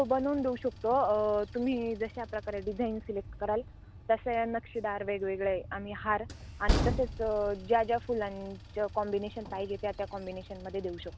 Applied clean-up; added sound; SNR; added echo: none; Train; 7 dB; none.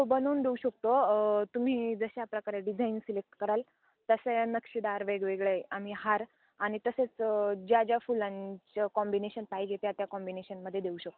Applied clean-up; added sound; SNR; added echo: none; none; none; none.